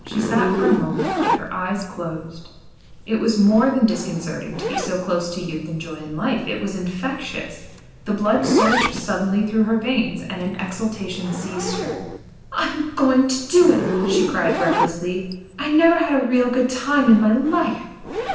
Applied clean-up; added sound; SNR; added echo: none; Zipper (clothing); 6 dB; reverberation time 0.9 s.